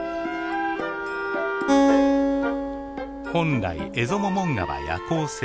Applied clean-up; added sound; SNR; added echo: none; Acoustic guitar; 0 dB; none.